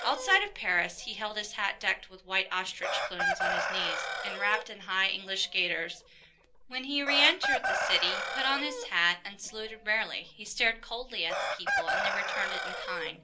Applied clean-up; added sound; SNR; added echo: none; Chicken, rooster; 4 dB; reverberation time 0.2 s.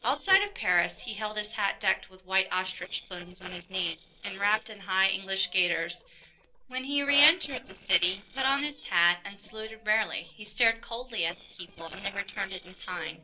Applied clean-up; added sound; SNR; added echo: neural separator model SepFormer DNS4.